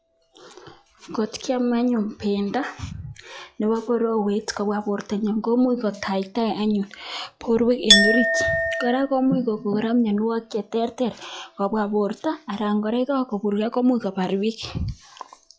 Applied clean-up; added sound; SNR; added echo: classical method log-MMSE.